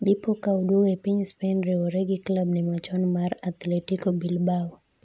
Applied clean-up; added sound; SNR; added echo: none; none; none; none.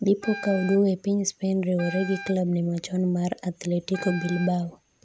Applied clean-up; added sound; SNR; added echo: none; Wind instrument, woodwind instrument; 15 dB; none.